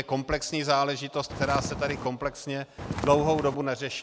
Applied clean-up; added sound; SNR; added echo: none; Walk, footsteps; 6 dB; none.